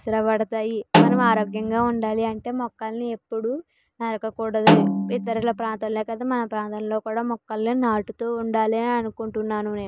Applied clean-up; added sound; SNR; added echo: none; Snare drum; -1 dB; none.